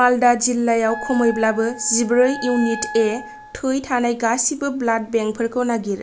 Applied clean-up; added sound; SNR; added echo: none; Wind instrument, woodwind instrument; 13 dB; none.